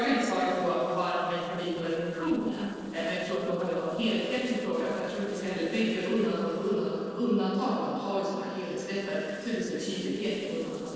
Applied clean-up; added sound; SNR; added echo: neural separator model SepFormer DNS4.